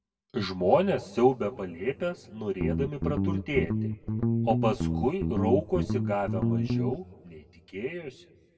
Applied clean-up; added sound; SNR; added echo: none; Guitar; -1 dB; reverberation time 1.7 s.